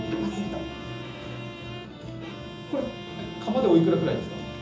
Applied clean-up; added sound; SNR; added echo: none; Bowed string instrument; 14 dB; reverberation time 0.6 s.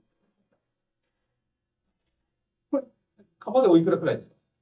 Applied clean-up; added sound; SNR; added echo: neural mask model DeepFilterNet 3.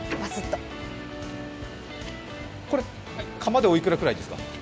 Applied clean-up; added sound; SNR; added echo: none; none; none; none.